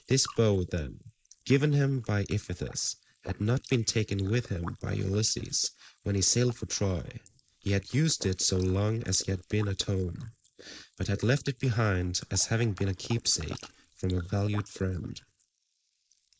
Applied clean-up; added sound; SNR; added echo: neural mask model Resemble Enhance denoiser.